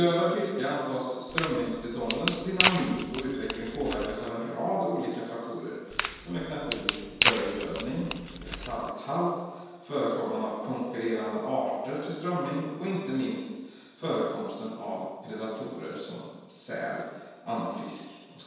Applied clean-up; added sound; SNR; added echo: none; Wood; 1 dB; reverberation time 1.2 s.